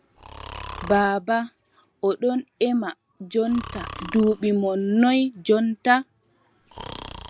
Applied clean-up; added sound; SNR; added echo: none; Breathing; 17 dB; none.